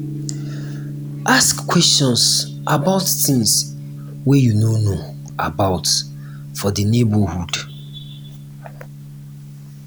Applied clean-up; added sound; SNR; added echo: none; Gong; 11 dB; none.